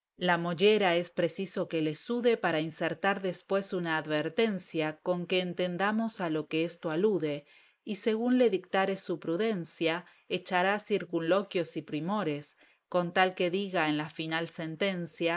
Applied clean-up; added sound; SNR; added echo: neural mask model Resemble Enhance denoiser.